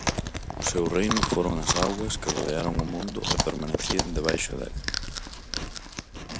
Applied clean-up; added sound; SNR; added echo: none; Chewing, mastication; 0 dB; none.